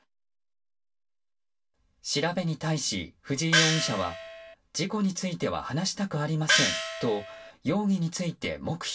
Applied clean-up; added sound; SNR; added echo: none; Gong; -3 dB; reverberation time 0.1 s.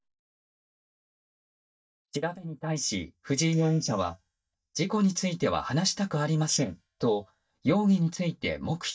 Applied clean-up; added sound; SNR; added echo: neural mask model DeepFilterNet 3.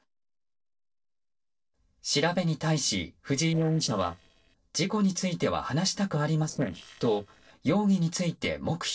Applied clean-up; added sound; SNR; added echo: neural separator model SepFormer DNS4.